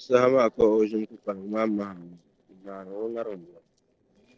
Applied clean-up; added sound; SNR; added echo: neural separator model SepFormer DNS4.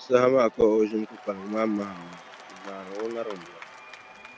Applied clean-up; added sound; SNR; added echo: none; Applause / Crowd / Cheering; 19 dB; none.